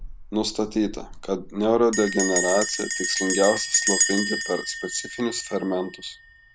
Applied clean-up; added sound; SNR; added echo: none; Bell; 4 dB; none.